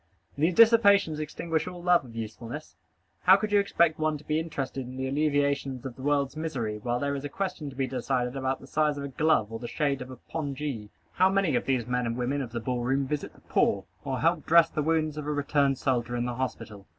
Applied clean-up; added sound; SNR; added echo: none; none; none; none.